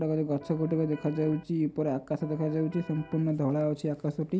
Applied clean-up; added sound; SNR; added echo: none; Electric guitar; 20 dB; none.